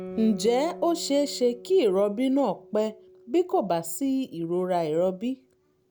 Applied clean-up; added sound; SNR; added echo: none; Guitar; 19 dB; none.